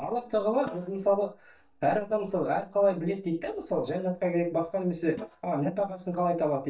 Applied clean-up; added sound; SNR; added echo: neural mask model DeepFilterNet 3.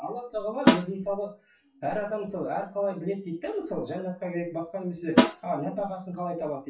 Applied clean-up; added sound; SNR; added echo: classical method WPE with log-MMSE.